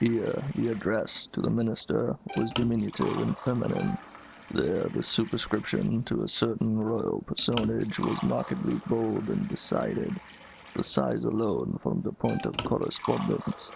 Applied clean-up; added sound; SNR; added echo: none; Bowed string instrument + Liquid; 14 dB; none.